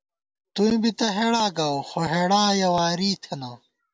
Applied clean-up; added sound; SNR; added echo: none; none; none; none.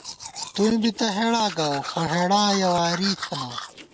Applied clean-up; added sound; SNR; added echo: none; Domestic sounds, home sounds; 12 dB; none.